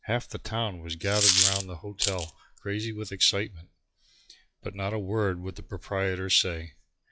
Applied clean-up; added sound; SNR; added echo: classical method log-MMSE.